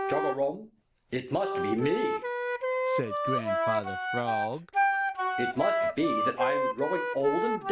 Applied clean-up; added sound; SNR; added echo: none; Wind instrument, woodwind instrument; -2 dB; none.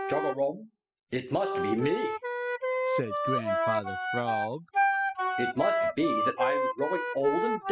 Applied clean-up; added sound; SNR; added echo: classical method spectral subtraction.